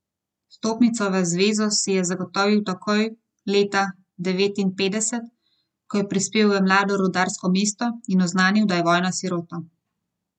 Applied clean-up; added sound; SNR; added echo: none; none; none; none.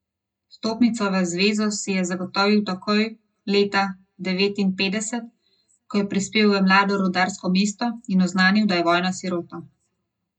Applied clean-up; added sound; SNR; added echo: none; none; none; reverberation time 0.2 s.